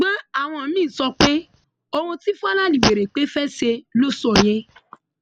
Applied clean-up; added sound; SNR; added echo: none; Fart; 5 dB; none.